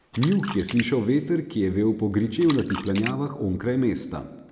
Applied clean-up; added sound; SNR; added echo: none; Splash, splatter; 11 dB; none.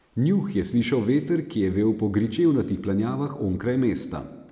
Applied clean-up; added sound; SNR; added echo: none; none; none; none.